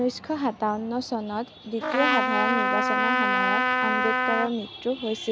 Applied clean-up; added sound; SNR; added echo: none; Trumpet; -4 dB; none.